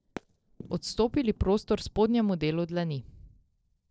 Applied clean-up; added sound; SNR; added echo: neural separator model SepFormer DNS4.